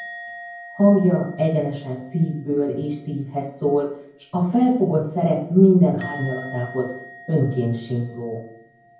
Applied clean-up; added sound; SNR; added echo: none; Musical instrument; 20 dB; reverberation time 0.9 s.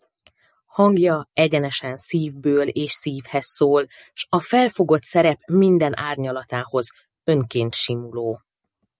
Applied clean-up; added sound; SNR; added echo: none; none; none; none.